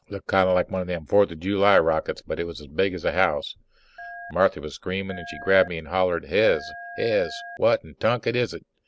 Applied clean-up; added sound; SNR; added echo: none; Telephone; 16 dB; none.